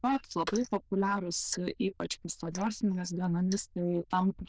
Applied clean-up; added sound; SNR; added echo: neural diffusion model UNIVERSE++.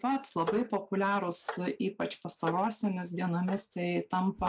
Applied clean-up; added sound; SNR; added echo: neural mask model RNNoise.